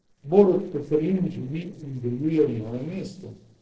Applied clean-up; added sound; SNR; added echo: neural separator model SepFormer DNS4.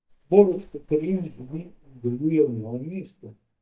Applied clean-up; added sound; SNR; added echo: neural mask model DeepFilterNet 3.